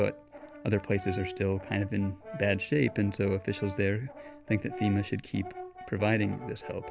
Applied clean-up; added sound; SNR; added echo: none; Brass instrument; 14 dB; none.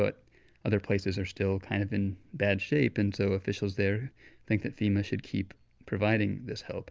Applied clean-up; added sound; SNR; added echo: none; none; none; none.